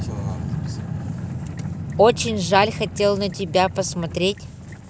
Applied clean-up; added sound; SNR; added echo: none; none; none; none.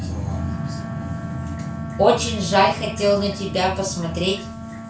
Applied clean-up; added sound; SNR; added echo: none; Wind instrument, woodwind instrument; 13 dB; reverberation time 0.3 s.